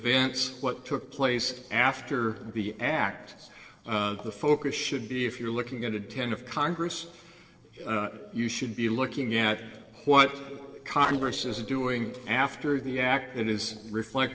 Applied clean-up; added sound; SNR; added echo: neural separator model SepFormer DNS4.